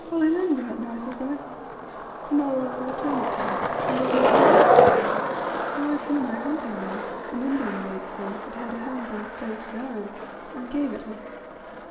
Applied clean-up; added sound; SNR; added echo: none; Skateboard; -4 dB; reverberation time 2.3 s.